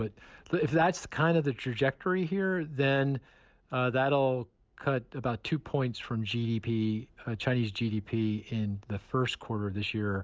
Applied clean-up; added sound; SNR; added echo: none; none; none; none.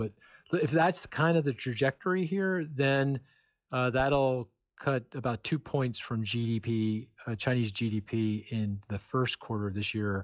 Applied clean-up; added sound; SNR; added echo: classical method log-MMSE.